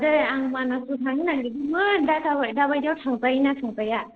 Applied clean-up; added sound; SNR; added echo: neural separator model SepFormer DNS4.